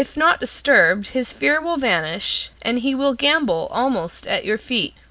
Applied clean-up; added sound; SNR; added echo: none; none; none; none.